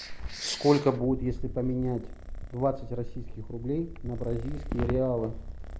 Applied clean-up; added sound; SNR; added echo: none; Purr; 16 dB; none.